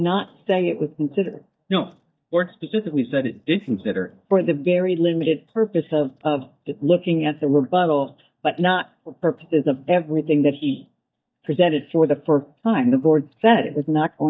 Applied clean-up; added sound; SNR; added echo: neural mask model DeepFilterNet 3.